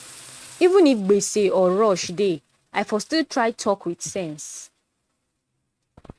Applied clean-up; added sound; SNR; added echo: neural mask model RNNoise.